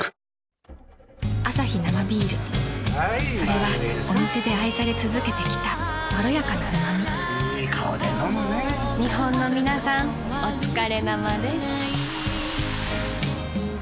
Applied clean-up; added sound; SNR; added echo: none; Motor vehicle (road); 16 dB; none.